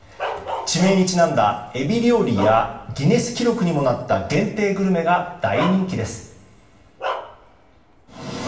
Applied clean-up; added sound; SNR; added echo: none; Bark; 12 dB; reverberation time 0.8 s.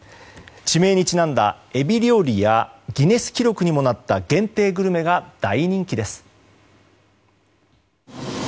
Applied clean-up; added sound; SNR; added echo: none; none; none; none.